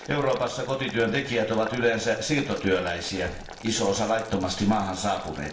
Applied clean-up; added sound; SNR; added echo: none; Boiling; 17 dB; reverberation time 0.7 s.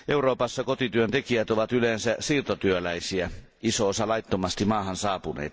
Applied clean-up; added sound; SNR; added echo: none; none; none; none.